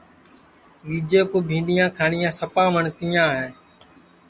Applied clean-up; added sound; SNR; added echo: none; none; none; none.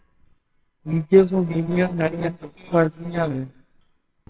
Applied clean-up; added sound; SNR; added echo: neural separator model SepFormer WHAMR!.